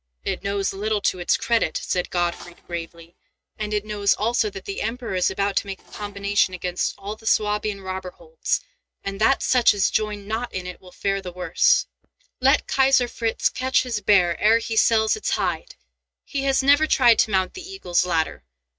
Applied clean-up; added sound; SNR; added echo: neural mask model RNNoise.